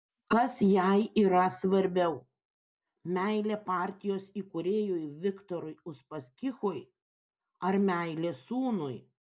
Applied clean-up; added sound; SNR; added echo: none; none; none; none.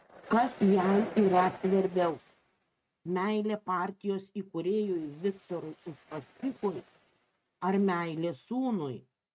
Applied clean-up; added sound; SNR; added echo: neural mask model RNNoise.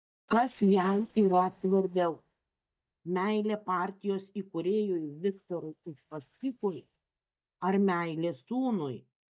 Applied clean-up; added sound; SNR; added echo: neural mask model DeepFilterNet 3.